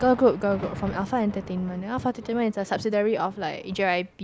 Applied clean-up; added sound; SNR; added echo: none; Thunder; 16 dB; none.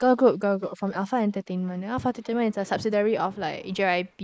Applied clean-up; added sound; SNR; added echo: neural mask model Resemble Enhance denoiser.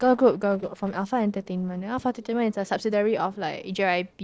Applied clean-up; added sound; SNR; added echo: neural separator model SepFormer DNS4.